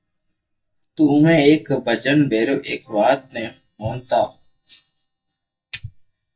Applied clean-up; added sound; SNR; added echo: neural mask model DeepFilterNet 3.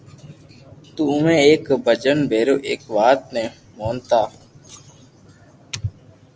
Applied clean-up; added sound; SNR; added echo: none; none; none; none.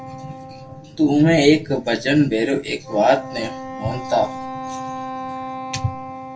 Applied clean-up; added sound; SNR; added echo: none; Wind instrument, woodwind instrument; 12 dB; reverberation time 0.2 s.